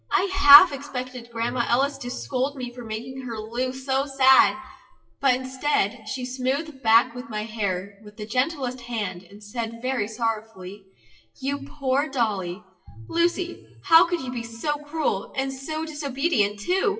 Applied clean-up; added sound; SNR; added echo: classical method WPE with log-MMSE.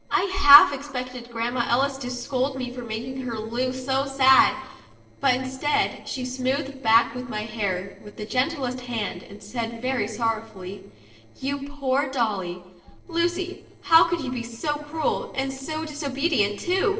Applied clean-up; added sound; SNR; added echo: neural separator model SepFormer DNS4.